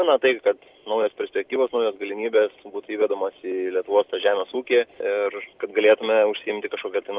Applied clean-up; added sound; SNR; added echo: none; none; none; none.